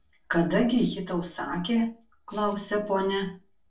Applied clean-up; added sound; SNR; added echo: neural separator model SepFormer DNS4.